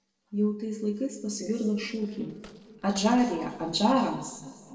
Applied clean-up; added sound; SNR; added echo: neural separator model SepFormer DNS4.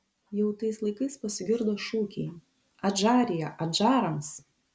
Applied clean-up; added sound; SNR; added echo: none; none; none; none.